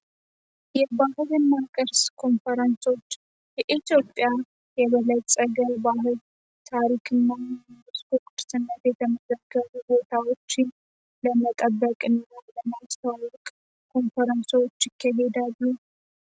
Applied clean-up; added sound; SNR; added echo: none; none; none; none.